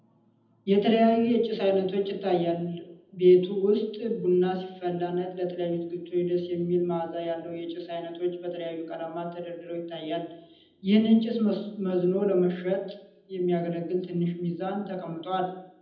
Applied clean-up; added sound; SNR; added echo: none; none; none; reverberation time 0.8 s.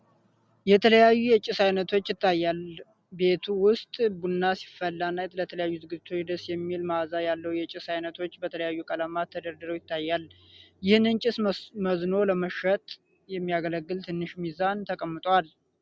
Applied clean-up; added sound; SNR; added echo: none; none; none; none.